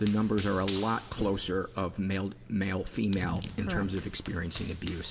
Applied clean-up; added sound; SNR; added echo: none; Run; 13 dB; reverberation time 0.6 s.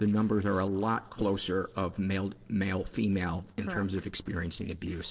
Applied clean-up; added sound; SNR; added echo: neural separator model SepFormer DNS4.